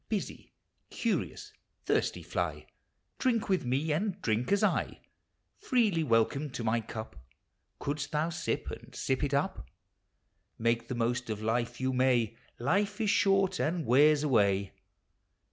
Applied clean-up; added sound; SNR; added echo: none; none; none; none.